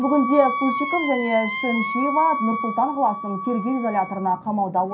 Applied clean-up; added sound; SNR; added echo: none; Wind instrument, woodwind instrument; 6 dB; reverberation time 0.3 s.